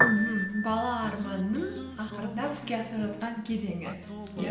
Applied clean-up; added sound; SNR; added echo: none; Piano; 4 dB; none.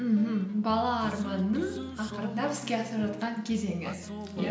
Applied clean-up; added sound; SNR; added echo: none; none; none; none.